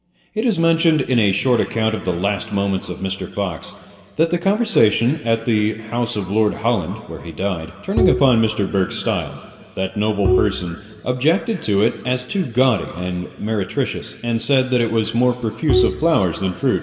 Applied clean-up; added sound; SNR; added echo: none; Bowed string instrument; 3 dB; reverberation time 2.3 s.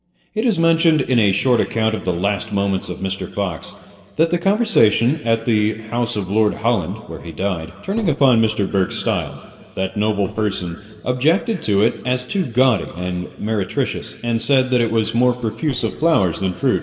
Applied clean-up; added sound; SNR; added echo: neural separator model SepFormer DNS4.